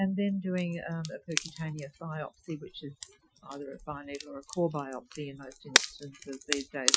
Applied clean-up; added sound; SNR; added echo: classical method Wiener filter.